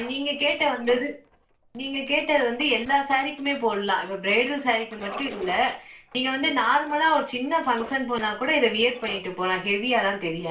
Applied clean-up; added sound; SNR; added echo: neural separator model SepFormer DNS4.